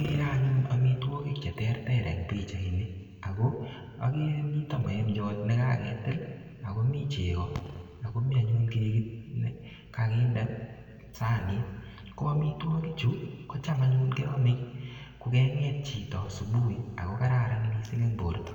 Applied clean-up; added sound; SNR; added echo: none; none; none; reverberation time 1.8 s.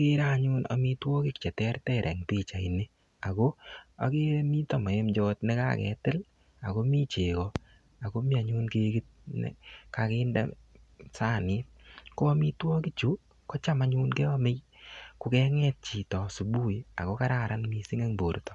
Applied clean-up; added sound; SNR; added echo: none; none; none; none.